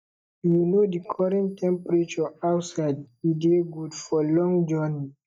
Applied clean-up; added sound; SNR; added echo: neural mask model DeepFilterNet 3.